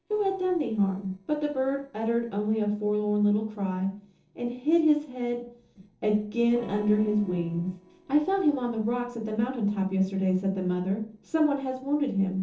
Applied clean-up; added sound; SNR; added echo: neural separator model SepFormer DNS4.